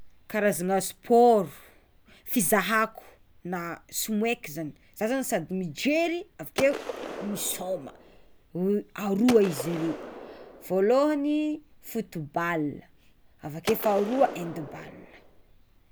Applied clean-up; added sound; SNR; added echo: none; Gunshot, gunfire; 11 dB; none.